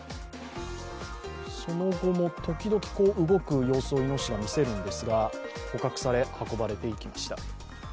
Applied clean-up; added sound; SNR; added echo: none; none; none; none.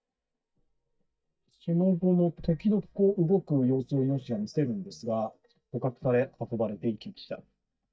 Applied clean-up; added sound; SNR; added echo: neural mask model DeepFilterNet 3.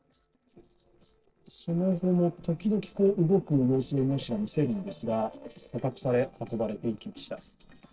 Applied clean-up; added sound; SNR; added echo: neural separator model SepFormer DNS4.